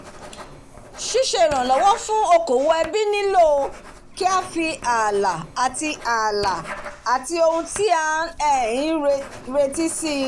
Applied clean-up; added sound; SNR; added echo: none; Writing; 17 dB; none.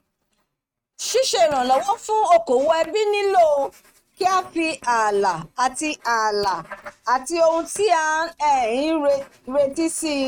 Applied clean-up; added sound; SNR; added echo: neural mask model RNNoise.